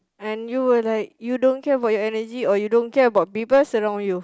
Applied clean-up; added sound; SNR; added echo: none; none; none; none.